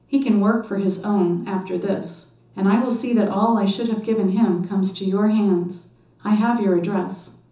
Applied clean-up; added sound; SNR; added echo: none; none; none; reverberation time 0.7 s.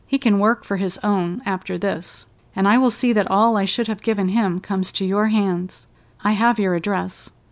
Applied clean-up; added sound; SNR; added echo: none; none; none; none.